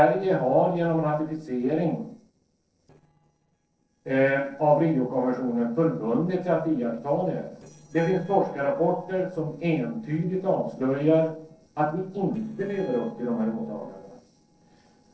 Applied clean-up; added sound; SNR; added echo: neural separator model SepFormer DNS4.